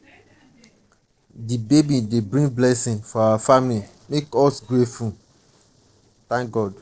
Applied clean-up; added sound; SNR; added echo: neural separator model SepFormer DNS4.